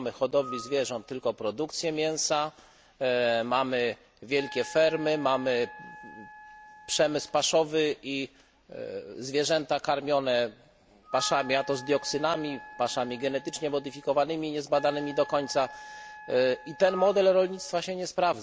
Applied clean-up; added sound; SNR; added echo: none; Screech / Glass + Wind instrument, woodwind instrument; 17 dB; none.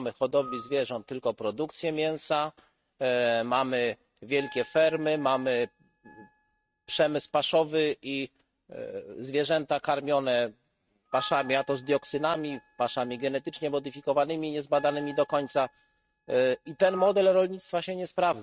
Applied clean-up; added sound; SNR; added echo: neural mask model RNNoise.